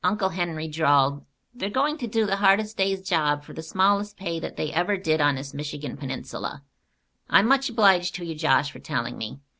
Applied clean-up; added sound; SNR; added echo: none; none; none; none.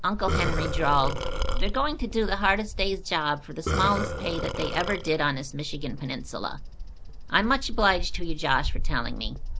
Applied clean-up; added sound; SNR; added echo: none; Bird vocalization, bird call, bird song + Burping, eructation; 1 dB; none.